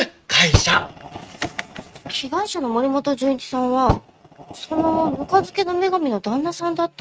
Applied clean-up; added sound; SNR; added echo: neural mask model RNNoise.